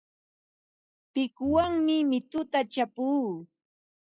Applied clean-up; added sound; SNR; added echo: classical method log-MMSE.